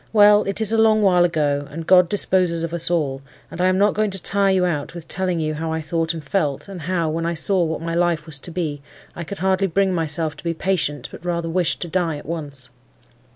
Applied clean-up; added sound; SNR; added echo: none; none; none; none.